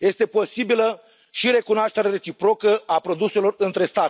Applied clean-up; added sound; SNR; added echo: none; none; none; none.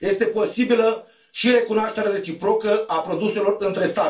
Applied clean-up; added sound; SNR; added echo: none; none; none; reverberation time 0.2 s.